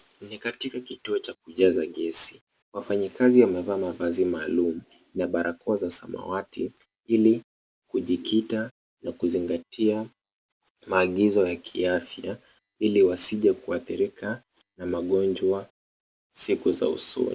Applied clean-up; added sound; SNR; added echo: none; none; none; none.